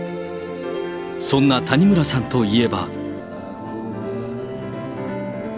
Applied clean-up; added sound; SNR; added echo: none; none; none; none.